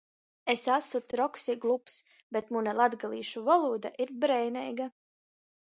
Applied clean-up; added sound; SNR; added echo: none; none; none; none.